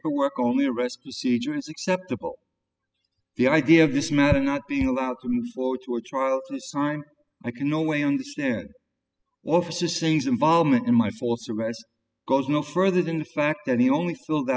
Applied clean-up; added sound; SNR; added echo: classical method spectral subtraction.